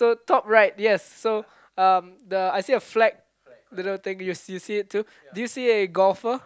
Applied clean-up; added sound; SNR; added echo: none; none; none; none.